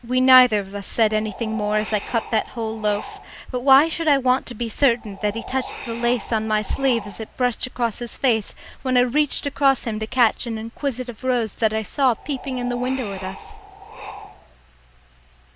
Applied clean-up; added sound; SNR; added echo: none; Wind; 14 dB; none.